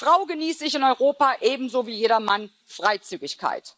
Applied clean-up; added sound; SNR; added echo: neural mask model Resemble Enhance denoiser.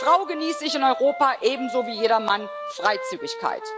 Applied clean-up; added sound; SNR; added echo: none; Wind instrument, woodwind instrument; 10 dB; none.